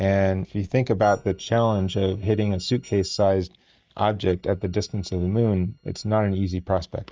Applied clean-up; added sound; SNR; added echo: neural mask model DeepFilterNet 3.